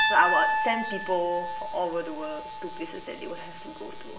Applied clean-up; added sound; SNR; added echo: none; Piano; 1 dB; reverberation time 0.8 s.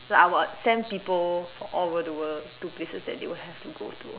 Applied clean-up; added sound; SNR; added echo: none; none; none; none.